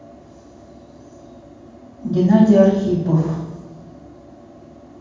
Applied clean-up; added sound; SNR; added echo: none; none; none; reverberation time 1.1 s.